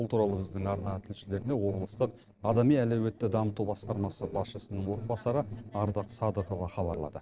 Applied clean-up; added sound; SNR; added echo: neural separator model SepFormer DNS4.